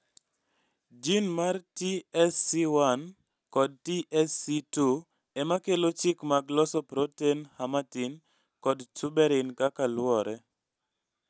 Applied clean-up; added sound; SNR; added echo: none; none; none; none.